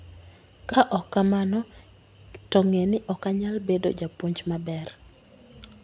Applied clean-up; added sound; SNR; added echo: none; none; none; none.